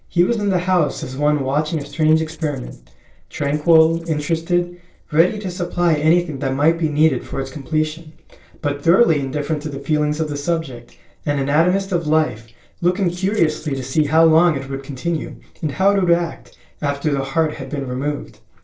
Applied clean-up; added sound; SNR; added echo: neural separator model SepFormer DNS4.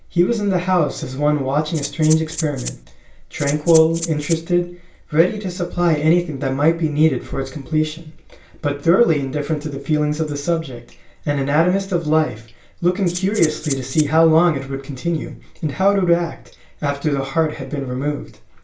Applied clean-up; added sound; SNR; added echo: none; Rattle (instrument); 11 dB; reverberation time 0.3 s.